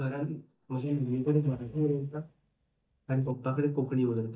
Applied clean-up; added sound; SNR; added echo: neural mask model DeepFilterNet 3.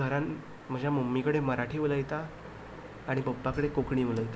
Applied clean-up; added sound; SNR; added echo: none; none; none; none.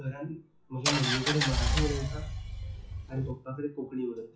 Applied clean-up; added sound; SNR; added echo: classical method WPE with log-MMSE.